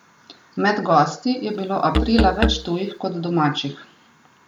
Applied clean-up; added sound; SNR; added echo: none; Musical instrument; 1 dB; none.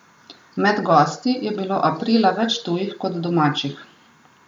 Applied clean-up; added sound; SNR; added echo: none; none; none; none.